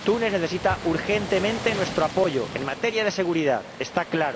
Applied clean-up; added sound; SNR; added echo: none; Waves, surf; 10 dB; none.